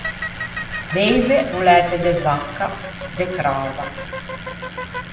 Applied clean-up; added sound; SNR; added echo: none; Bicycle; 7 dB; reverberation time 0.7 s.